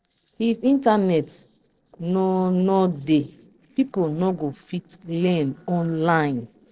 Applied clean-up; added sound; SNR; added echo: neural separator model SepFormer DNS4.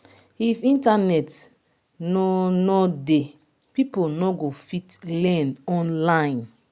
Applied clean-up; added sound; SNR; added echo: none; none; none; none.